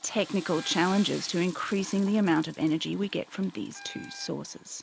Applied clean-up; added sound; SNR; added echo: none; Wind instrument, woodwind instrument + Toilet flush / Water; 17 dB; none.